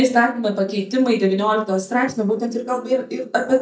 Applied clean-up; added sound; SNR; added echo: neural mask model DeepFilterNet 3.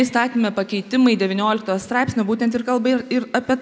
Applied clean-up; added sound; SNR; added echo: none; none; none; none.